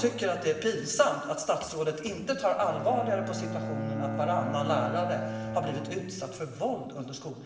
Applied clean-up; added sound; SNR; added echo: none; Bowed string instrument; 7 dB; reverberation time 1.2 s.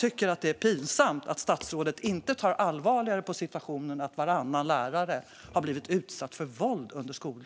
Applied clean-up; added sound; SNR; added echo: none; none; none; none.